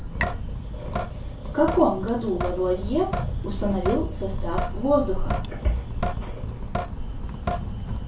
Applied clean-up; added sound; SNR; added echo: none; Drip / Sink (filling or washing); 1 dB; reverberation time 0.2 s.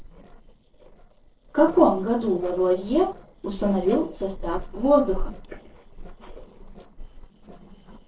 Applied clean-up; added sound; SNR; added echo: neural separator model SepFormer DNS4.